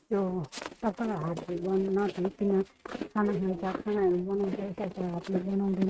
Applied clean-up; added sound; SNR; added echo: neural mask model RNNoise.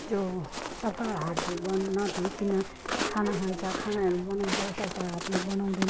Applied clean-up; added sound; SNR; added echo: none; Walk, footsteps; 6 dB; none.